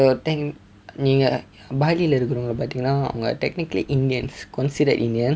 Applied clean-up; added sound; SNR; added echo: none; none; none; none.